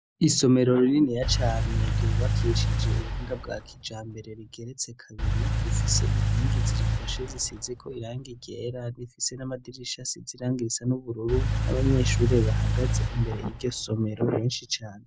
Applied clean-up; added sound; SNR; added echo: none; Engine / Car; -2 dB; none.